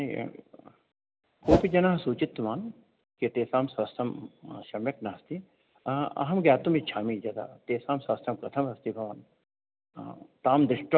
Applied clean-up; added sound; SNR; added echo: none; Whoosh, swoosh, swish; -2 dB; none.